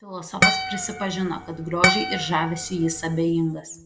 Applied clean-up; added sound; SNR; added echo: none; Harp; -1 dB; reverberation time 0.6 s.